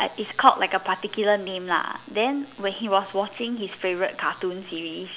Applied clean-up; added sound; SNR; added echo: none; none; none; none.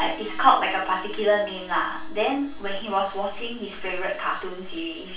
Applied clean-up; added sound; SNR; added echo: none; Piano; 18 dB; reverberation time 0.3 s.